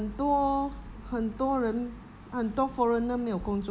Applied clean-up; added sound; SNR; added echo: none; none; none; none.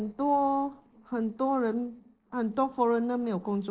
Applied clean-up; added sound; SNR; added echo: neural separator model SepFormer DNS4.